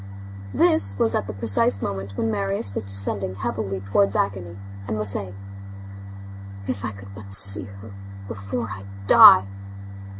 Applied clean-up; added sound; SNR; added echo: none; Organ; 10 dB; none.